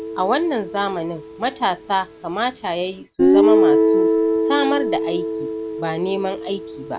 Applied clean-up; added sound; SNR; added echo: none; Guitar; -4 dB; none.